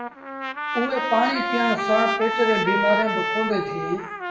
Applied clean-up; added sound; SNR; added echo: none; Trumpet; 1 dB; reverberation time 0.5 s.